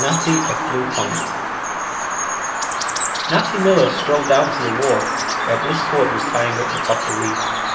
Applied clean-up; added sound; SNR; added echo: none; Bird vocalization, bird call, bird song; 1 dB; reverberation time 2.7 s.